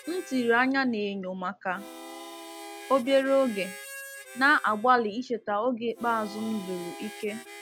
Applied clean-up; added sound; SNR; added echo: none; Harmonica; 17 dB; none.